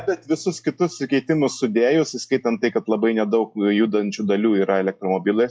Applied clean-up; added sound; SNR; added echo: classical method log-MMSE.